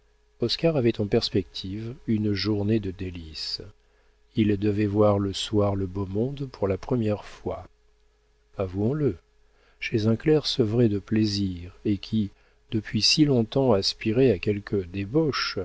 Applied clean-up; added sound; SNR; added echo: none; none; none; none.